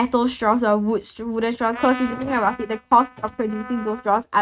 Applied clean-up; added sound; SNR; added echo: neural mask model RNNoise.